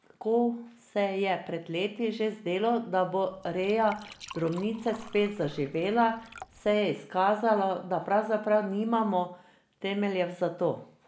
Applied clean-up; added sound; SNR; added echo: none; Liquid; 19 dB; none.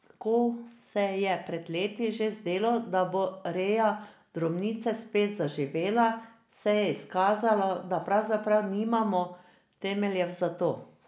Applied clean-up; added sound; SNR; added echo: none; none; none; none.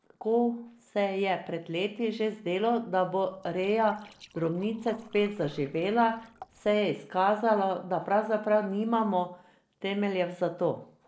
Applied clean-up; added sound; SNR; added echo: neural separator model SepFormer DNS4.